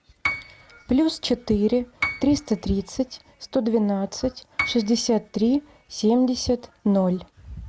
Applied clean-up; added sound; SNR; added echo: none; Piano; 11 dB; none.